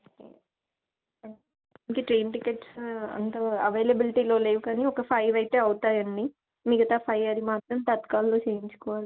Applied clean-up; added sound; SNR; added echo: none; none; none; none.